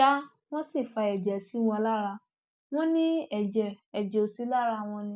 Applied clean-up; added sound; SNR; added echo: none; none; none; none.